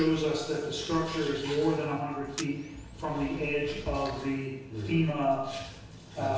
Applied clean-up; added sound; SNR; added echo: none; Camera; 17 dB; reverberation time 0.8 s.